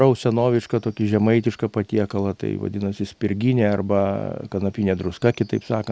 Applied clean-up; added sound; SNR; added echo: none; none; none; none.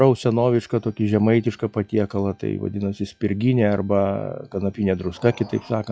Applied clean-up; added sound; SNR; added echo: classical method log-MMSE.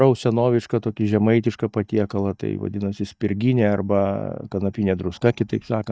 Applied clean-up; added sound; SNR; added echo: neural mask model DeepFilterNet 3.